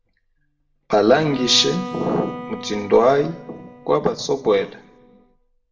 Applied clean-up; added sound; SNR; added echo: none; Bowed string instrument; 15 dB; reverberation time 0.6 s.